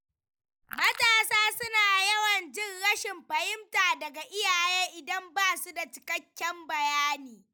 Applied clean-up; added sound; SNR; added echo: neural mask model Resemble Enhance denoiser.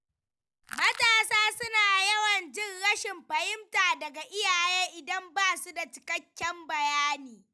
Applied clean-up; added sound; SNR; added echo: none; Crushing; 13 dB; none.